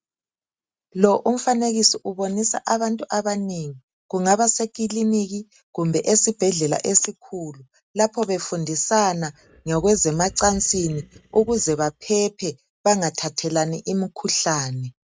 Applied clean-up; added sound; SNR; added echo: neural mask model RNNoise.